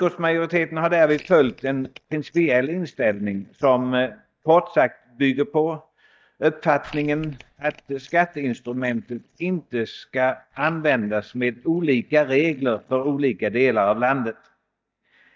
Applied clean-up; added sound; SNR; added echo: neural mask model DeepFilterNet 3.